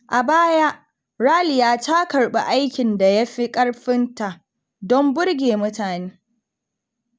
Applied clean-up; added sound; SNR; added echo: none; none; none; none.